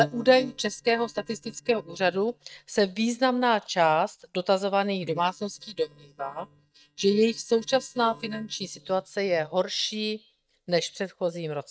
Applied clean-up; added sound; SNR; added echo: neural mask model DeepFilterNet 3.